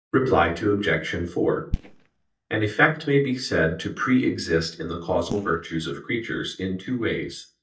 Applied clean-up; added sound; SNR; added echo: neural mask model DeepFilterNet 3.